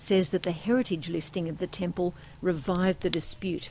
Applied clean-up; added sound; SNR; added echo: none; Fire / Rain; 15 dB; none.